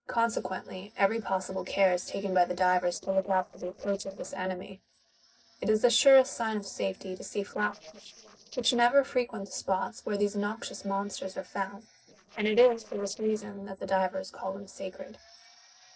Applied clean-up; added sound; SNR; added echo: neural separator model SepFormer DNS4.